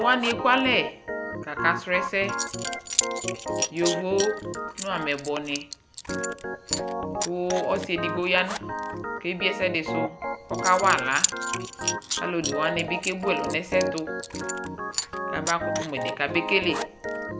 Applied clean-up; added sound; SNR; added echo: none; Coin (dropping) / Zipper (clothing) + Organ; 2 dB; none.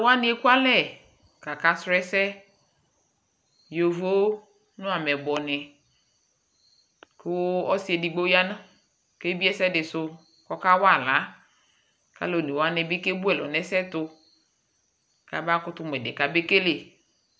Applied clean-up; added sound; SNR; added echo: none; none; none; none.